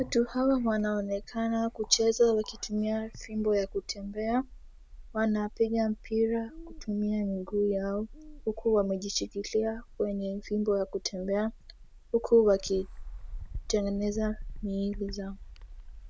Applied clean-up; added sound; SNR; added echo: none; Bird; 15 dB; none.